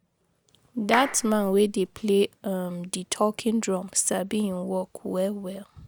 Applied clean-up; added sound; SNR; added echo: none; Clapping; 9 dB; none.